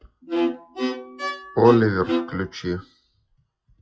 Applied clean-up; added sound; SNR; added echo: classical method WPE with log-MMSE.